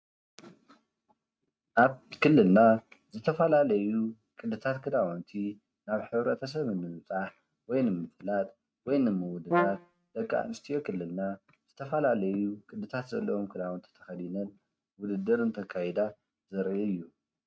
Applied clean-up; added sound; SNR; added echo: neural mask model RNNoise.